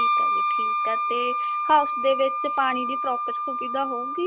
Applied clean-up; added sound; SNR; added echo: none; Wind instrument, woodwind instrument; -2 dB; none.